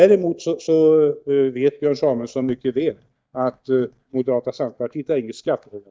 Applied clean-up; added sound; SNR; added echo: neural mask model DeepFilterNet 3.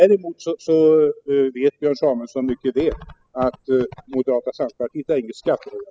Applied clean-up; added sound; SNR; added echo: classical method spectral subtraction.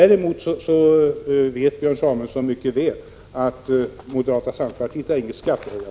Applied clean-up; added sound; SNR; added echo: none; none; none; none.